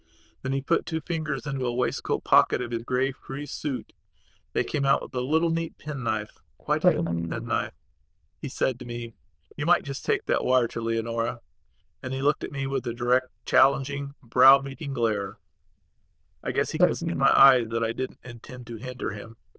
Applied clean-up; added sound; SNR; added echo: neural diffusion model UNIVERSE++.